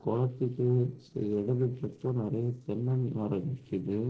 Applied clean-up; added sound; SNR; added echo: neural separator model SepFormer DNS4.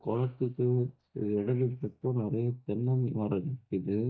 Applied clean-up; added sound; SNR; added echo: neural mask model DeepFilterNet 3.